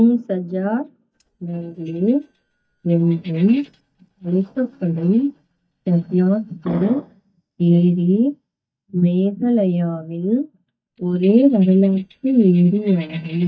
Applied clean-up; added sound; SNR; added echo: neural mask model DeepFilterNet 3.